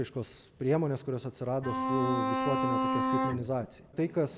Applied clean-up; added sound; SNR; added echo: none; Bowed string instrument; -2 dB; none.